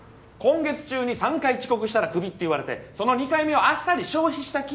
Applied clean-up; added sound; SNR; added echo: none; none; none; none.